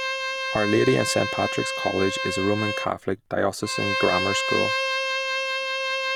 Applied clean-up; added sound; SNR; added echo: none; Bowed string instrument; 1 dB; none.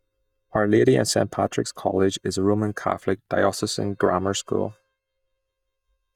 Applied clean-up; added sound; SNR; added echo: neural mask model DeepFilterNet 3.